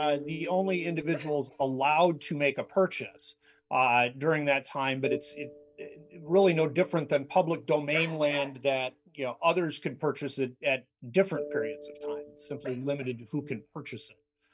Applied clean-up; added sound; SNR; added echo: neural mask model DeepFilterNet 3.